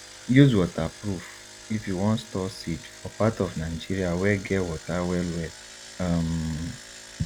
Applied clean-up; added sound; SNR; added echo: none; Engine; 18 dB; none.